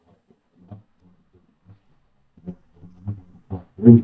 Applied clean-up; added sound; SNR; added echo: neural mask model DeepFilterNet 3.